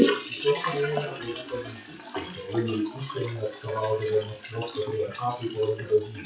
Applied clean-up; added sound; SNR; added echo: classical method WPE with log-MMSE.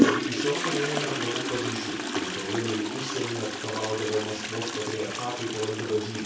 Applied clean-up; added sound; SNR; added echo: none; Toilet flush; -1 dB; reverberation time 0.6 s.